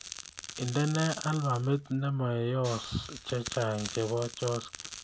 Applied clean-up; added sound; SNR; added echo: none; Crackle; 12 dB; none.